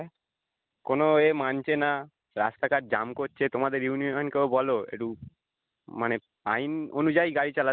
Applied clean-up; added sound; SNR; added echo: none; none; none; none.